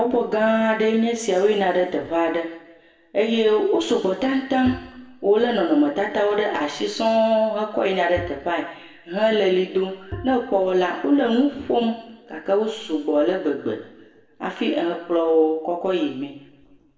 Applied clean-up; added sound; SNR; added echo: none; Bowed string instrument; 15 dB; reverberation time 0.9 s.